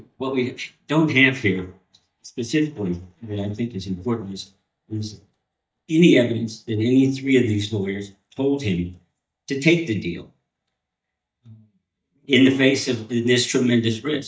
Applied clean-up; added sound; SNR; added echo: neural mask model DeepFilterNet 3.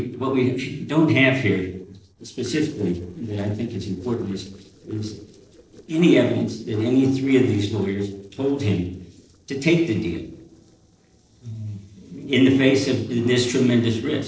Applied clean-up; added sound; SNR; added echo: neural separator model SepFormer DNS4.